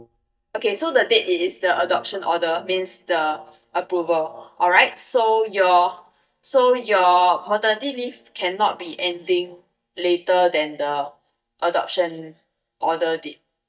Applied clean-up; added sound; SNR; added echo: neural mask model DeepFilterNet 3.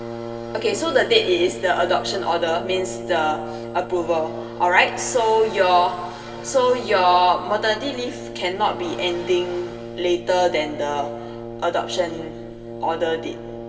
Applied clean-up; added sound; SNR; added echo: none; Brass instrument; 11 dB; reverberation time 2.0 s.